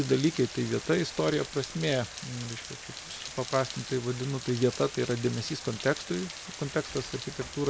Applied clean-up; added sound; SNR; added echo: none; Rain; 11 dB; none.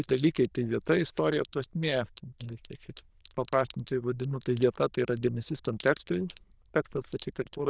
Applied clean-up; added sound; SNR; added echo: neural diffusion model UNIVERSE++.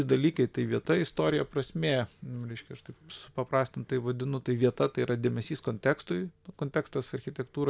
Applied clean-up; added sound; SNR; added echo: none; none; none; none.